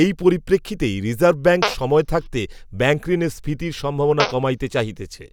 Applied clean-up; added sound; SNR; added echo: none; Fart; 9 dB; none.